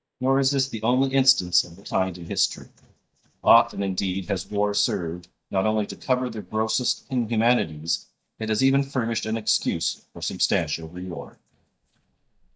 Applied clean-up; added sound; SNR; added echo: neural mask model DeepFilterNet 3.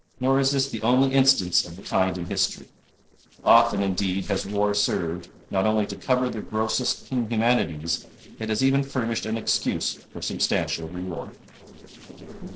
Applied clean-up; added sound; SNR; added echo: neural separator model SepFormer DNS4.